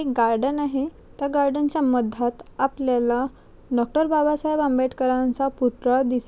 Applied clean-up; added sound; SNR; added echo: none; none; none; none.